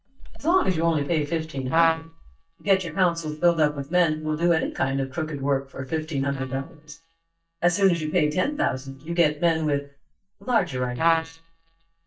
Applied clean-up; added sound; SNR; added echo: neural mask model DeepFilterNet 3.